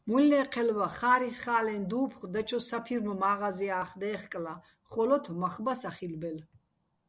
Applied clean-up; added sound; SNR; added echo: none; none; none; none.